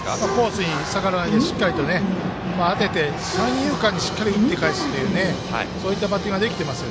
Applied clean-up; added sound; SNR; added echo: none; none; none; none.